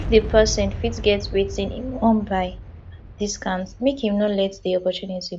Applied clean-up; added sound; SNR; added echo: none; Boom; 10 dB; none.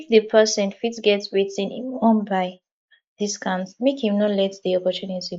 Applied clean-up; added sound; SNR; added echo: neural mask model Resemble Enhance denoiser.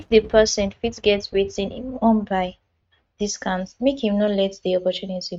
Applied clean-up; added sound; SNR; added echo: neural mask model RNNoise.